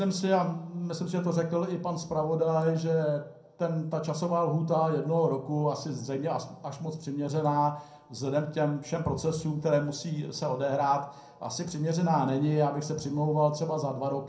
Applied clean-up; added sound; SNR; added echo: none; none; none; reverberation time 0.6 s.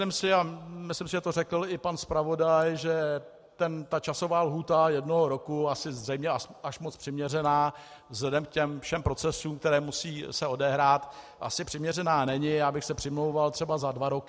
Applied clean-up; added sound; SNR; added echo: none; none; none; none.